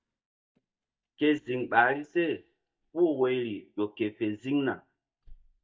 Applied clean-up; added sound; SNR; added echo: neural mask model DeepFilterNet 3.